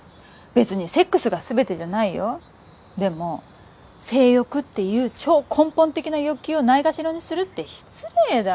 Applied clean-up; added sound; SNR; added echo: none; none; none; none.